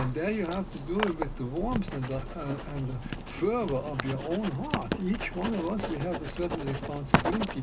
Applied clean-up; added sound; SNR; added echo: none; Writing; 2 dB; reverberation time 0.2 s.